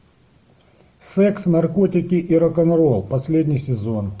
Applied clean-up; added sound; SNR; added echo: none; none; none; none.